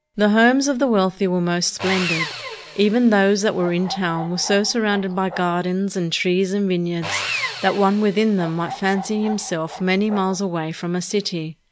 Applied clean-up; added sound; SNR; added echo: none; Bark + Sawing; 13 dB; none.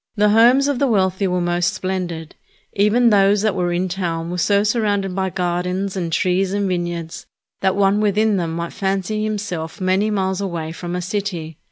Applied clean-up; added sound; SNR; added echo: none; none; none; none.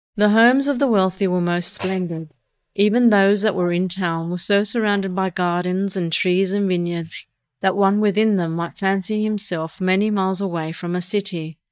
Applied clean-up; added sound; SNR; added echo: neural mask model DeepFilterNet 3.